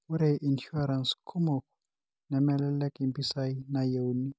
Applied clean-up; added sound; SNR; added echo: none; none; none; none.